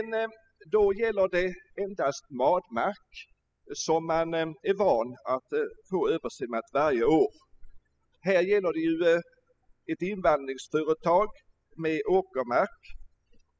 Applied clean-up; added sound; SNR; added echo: classical method spectral subtraction.